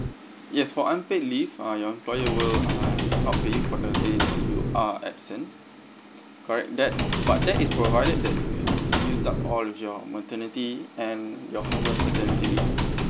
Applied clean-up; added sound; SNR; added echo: none; Computer keyboard; -2 dB; none.